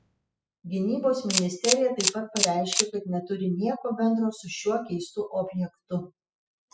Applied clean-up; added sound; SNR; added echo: classical method spectral subtraction.